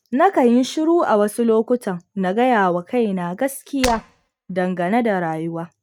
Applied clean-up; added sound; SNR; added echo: neural mask model RNNoise.